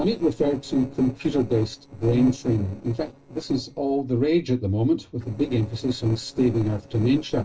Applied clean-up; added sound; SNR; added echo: neural separator model SepFormer DNS4.